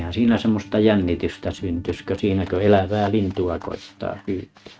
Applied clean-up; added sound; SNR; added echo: neural mask model RNNoise.